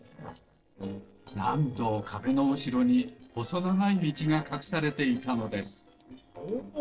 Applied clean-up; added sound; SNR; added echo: neural separator model SepFormer DNS4.